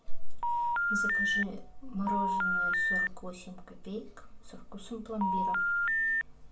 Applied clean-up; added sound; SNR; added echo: none; Telephone; -3 dB; reverberation time 0.3 s.